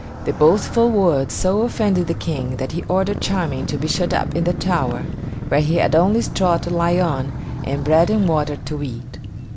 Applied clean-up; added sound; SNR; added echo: none; Motorcycle; 8 dB; none.